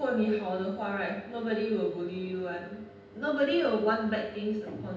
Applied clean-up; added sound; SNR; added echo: none; none; none; reverberation time 0.8 s.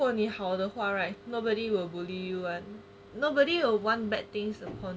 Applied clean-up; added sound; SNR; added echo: none; none; none; none.